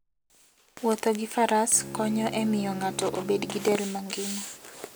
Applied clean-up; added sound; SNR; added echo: none; Bowed string instrument; 15 dB; none.